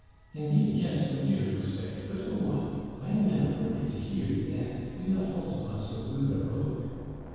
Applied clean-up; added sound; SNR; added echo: none; Gull, seagull / Waves, surf / Siren; 16 dB; reverberation time 2.1 s.